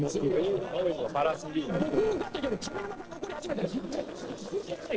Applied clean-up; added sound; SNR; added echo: neural separator model SepFormer DNS4.